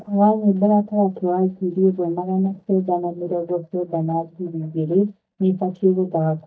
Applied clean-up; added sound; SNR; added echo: neural mask model DeepFilterNet 3.